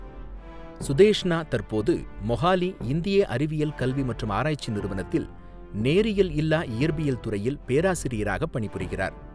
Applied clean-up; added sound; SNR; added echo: none; Brass instrument; 14 dB; none.